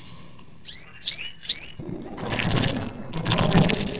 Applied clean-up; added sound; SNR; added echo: neural separator model SepFormer DNS4.